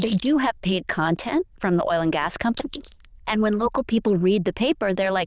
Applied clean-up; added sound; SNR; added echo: neural diffusion model UNIVERSE++.